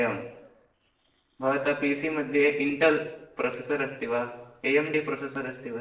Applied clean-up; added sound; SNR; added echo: neural separator model SepFormer DNS4.